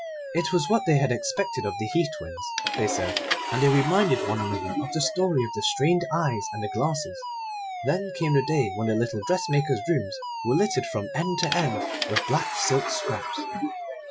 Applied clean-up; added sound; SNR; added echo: classical method Wiener filter.